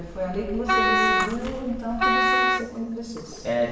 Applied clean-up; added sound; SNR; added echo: none; Wind instrument, woodwind instrument; -5 dB; reverberation time 1.0 s.